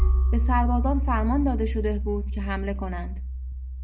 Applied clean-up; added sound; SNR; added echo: none; Hammer; -4 dB; none.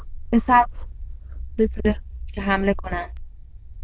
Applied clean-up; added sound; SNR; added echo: neural diffusion model UNIVERSE++.